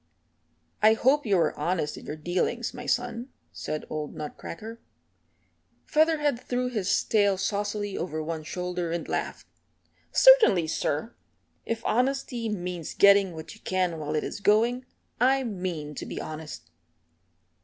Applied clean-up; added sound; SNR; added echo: none; none; none; none.